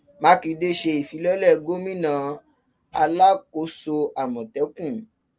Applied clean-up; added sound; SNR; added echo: none; none; none; none.